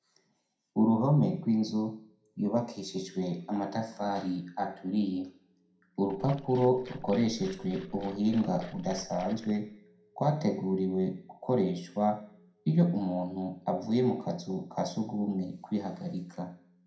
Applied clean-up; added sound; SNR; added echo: none; Liquid; 17 dB; reverberation time 0.4 s.